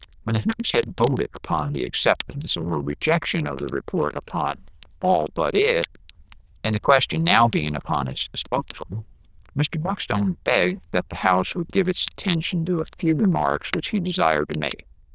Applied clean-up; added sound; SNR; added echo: neural diffusion model UNIVERSE++.